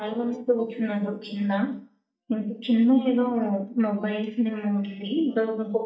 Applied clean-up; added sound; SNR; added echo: neural mask model DeepFilterNet 3.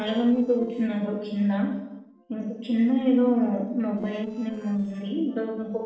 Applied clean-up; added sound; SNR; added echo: neural separator model SepFormer DNS4.